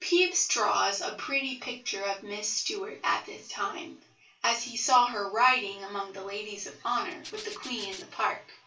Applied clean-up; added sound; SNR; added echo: none; Rattle (instrument); 15 dB; reverberation time 0.2 s.